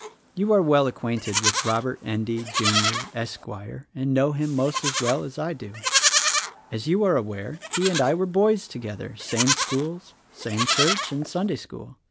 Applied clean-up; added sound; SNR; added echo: none; Livestock, farm animals, working animals; 3 dB; none.